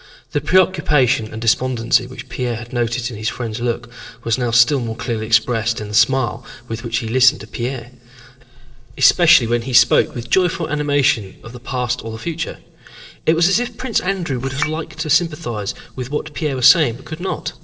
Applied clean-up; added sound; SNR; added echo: neural separator model SepFormer DNS4.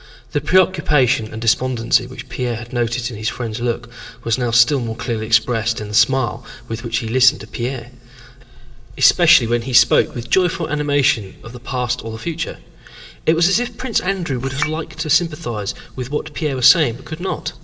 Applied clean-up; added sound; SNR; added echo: none; Chink, clink; 9 dB; reverberation time 2.2 s.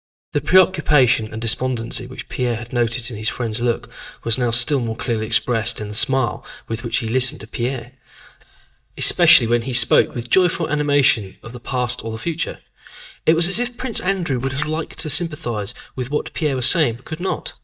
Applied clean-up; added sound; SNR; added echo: neural mask model DeepFilterNet 3.